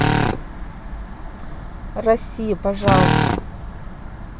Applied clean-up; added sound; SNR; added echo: none; Drill; -1 dB; none.